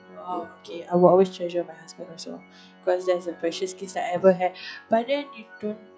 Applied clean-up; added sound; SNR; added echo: classical method log-MMSE.